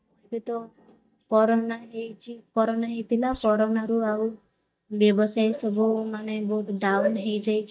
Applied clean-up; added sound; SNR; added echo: neural mask model DeepFilterNet 3.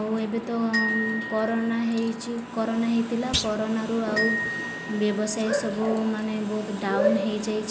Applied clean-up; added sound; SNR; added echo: none; Glockenspiel + Thump, thud; 8 dB; none.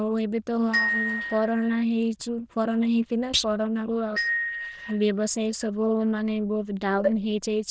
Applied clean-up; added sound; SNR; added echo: neural diffusion model UNIVERSE++.